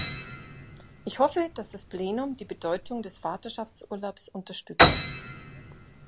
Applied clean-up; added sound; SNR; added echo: none; Piano; -2 dB; none.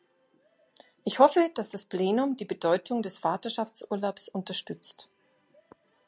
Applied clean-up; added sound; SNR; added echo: none; none; none; none.